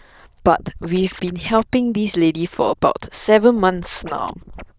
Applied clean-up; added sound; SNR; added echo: neural diffusion model UNIVERSE++.